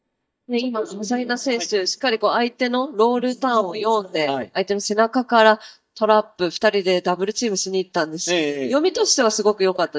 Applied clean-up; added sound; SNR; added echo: neural mask model DeepFilterNet 3.